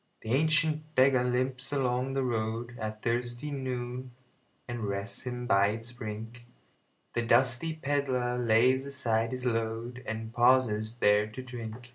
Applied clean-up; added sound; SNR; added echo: none; none; none; none.